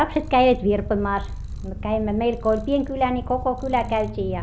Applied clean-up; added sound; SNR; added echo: none; Purr; 10 dB; none.